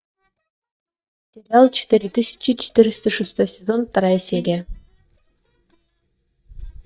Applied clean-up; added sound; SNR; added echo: neural mask model DeepFilterNet 3.